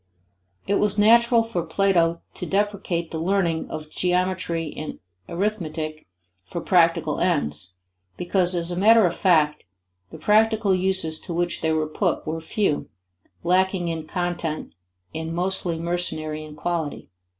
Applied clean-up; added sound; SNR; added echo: none; none; none; none.